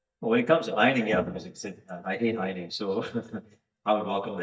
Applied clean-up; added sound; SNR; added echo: neural mask model DeepFilterNet 3.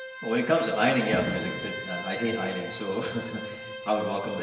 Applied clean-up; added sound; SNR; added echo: none; Bowed string instrument; 9 dB; reverberation time 1.4 s.